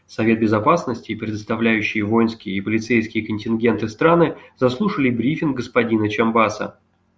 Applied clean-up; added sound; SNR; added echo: none; none; none; none.